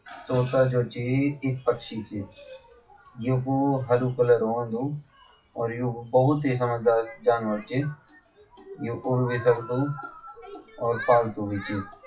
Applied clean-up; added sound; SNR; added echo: classical method WPE with log-MMSE.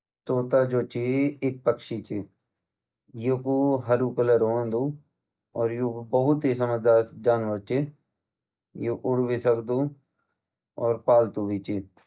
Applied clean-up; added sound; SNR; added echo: none; none; none; none.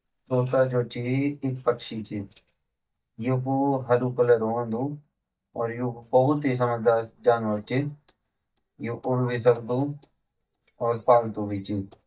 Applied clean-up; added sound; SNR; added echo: neural mask model DeepFilterNet 3.